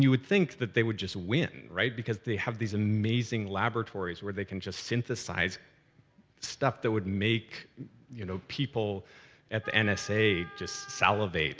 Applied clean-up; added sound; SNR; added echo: none; Wind instrument, woodwind instrument; 17 dB; none.